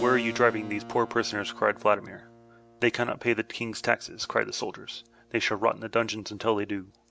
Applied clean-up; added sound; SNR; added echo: none; Keyboard (musical); 17 dB; none.